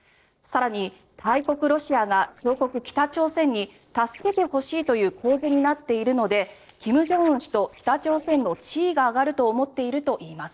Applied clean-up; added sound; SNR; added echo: neural separator model SepFormer DNS4.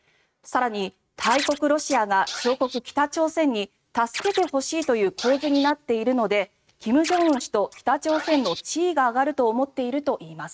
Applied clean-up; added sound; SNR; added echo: neural mask model RNNoise.